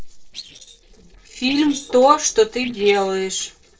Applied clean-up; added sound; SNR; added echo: neural separator model SepFormer DNS4.